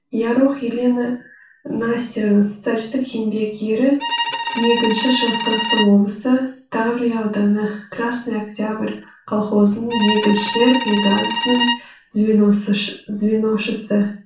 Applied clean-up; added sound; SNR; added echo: none; Bowed string instrument; 4 dB; reverberation time 0.4 s.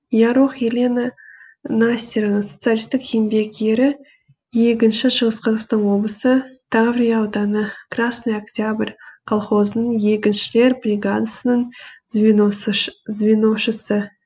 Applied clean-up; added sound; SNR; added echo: none; none; none; none.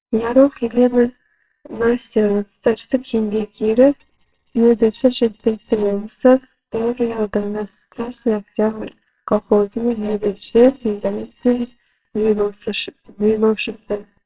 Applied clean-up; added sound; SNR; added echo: neural separator model SepFormer WHAMR!.